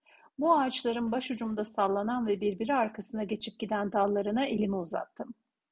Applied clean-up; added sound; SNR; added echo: none; none; none; none.